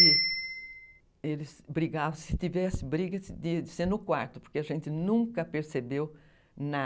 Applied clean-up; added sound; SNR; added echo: none; Bicycle bell; 2 dB; none.